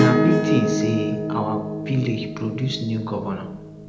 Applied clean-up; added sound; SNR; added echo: none; Acoustic guitar / Strum; -1 dB; reverberation time 0.8 s.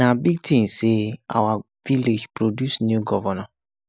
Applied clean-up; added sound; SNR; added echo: none; none; none; none.